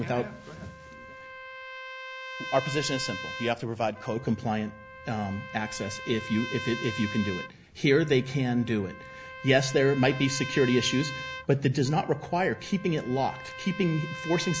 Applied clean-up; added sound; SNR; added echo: none; Trumpet; 12 dB; none.